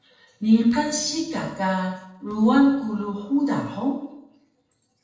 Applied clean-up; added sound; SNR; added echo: neural separator model SepFormer DNS4.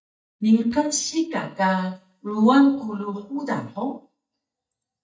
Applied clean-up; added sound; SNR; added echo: neural mask model DeepFilterNet 3.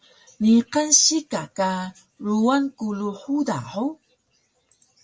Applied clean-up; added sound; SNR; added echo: none; none; none; none.